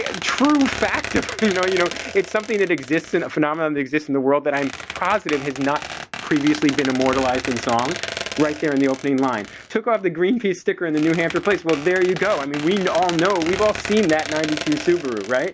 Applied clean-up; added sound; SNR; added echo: none; Squeak; 11 dB; none.